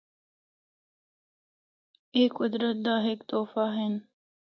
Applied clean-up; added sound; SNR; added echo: none; none; none; none.